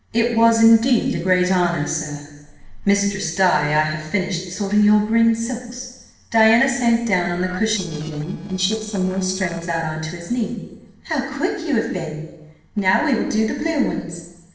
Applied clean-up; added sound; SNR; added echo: neural separator model SepFormer DNS4.